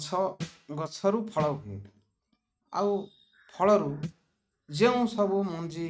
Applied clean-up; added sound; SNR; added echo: neural mask model RNNoise.